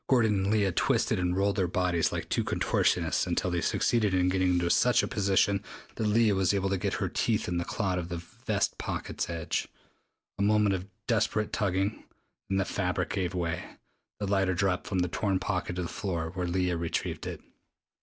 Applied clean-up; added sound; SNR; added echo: none; none; none; none.